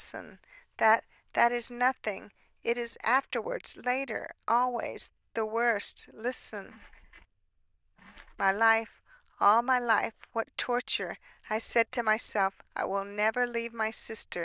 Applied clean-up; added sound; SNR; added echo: neural diffusion model UNIVERSE++.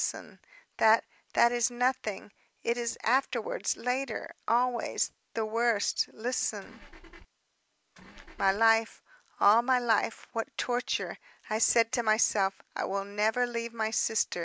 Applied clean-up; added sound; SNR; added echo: none; Engine / Car; 18 dB; none.